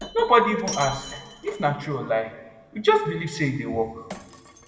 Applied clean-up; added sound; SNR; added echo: none; Shatter; 16 dB; reverberation time 1.3 s.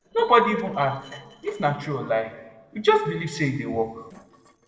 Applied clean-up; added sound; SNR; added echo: neural separator model SepFormer DNS4.